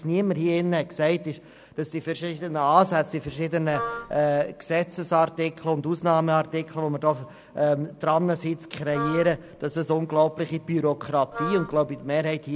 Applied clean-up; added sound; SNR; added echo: none; Wind instrument, woodwind instrument; 10 dB; none.